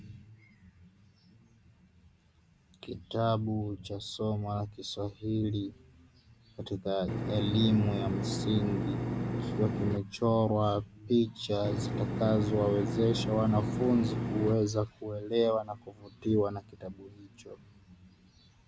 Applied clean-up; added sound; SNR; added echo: none; Engine; 1 dB; none.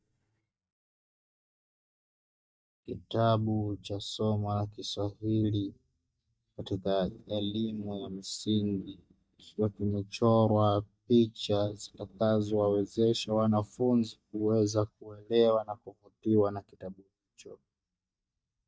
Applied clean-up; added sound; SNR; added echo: neural mask model DeepFilterNet 3.